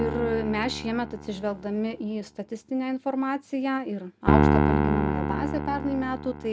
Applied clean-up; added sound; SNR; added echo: none; Piano; -1 dB; none.